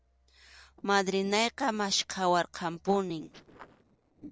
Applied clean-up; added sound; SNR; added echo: neural separator model SepFormer DNS4.